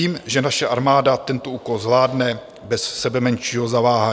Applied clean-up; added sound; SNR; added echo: none; none; none; none.